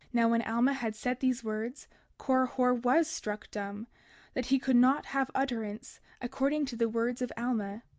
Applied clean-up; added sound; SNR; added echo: none; none; none; none.